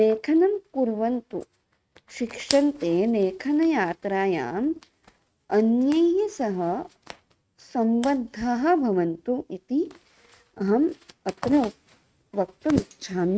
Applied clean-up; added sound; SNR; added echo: neural mask model RNNoise.